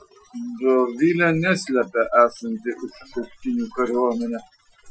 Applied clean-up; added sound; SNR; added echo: classical method Wiener filter.